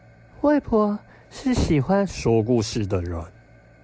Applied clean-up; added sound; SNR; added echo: none; none; none; none.